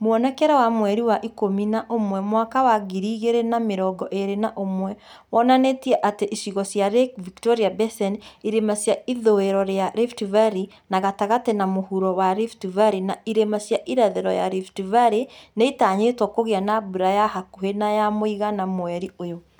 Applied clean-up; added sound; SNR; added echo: none; none; none; none.